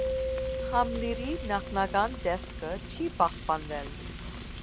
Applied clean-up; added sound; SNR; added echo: none; Keyboard (musical) + Frying (food); 3 dB; none.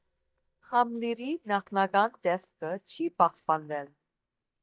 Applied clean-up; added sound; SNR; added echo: neural mask model DeepFilterNet 3.